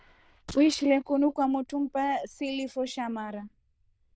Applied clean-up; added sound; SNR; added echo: neural diffusion model UNIVERSE++.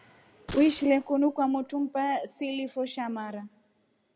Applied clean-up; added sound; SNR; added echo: none; Gunshot, gunfire; 17 dB; none.